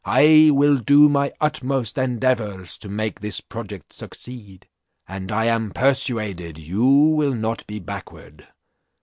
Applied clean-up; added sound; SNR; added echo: none; none; none; none.